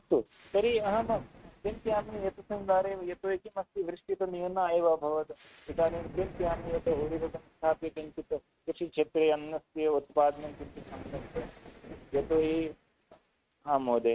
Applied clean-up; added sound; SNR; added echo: neural mask model RNNoise.